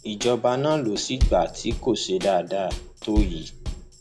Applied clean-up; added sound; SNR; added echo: none; Bass drum / Snare drum / Drum kit; 5 dB; none.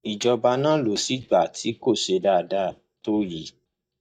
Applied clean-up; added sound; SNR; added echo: neural mask model DeepFilterNet 3.